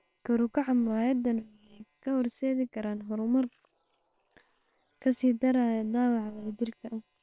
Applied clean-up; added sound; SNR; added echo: neural separator model SepFormer WHAM!.